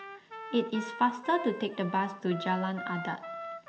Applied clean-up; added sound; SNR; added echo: none; Trumpet; 11 dB; reverberation time 2.4 s.